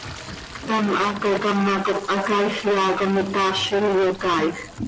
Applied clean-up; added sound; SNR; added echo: none; Toilet flush; 16 dB; none.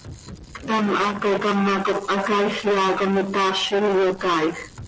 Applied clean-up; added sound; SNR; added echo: none; none; none; none.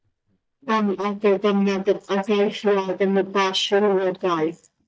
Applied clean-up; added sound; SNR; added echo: neural mask model DeepFilterNet 3.